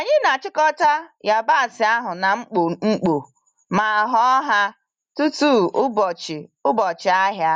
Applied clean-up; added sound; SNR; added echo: none; none; none; none.